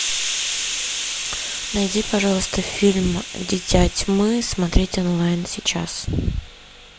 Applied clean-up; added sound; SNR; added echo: none; Hiss; 8 dB; none.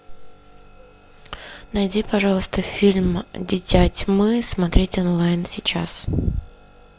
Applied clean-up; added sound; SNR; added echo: none; none; none; none.